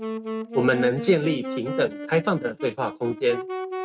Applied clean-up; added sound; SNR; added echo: neural mask model RNNoise.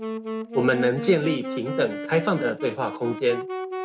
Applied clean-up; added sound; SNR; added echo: none; Wind instrument, woodwind instrument; 7 dB; none.